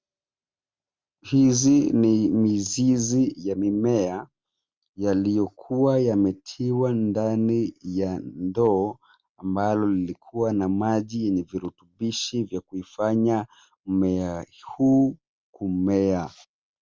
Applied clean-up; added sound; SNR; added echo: none; none; none; none.